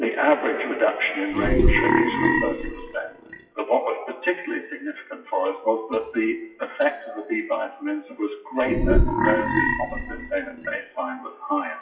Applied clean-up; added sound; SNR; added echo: classical method WPE with log-MMSE.